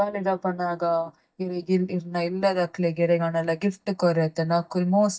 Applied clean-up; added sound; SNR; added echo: neural mask model DeepFilterNet 3.